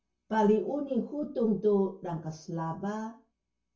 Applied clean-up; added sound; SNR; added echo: none; none; none; reverberation time 0.3 s.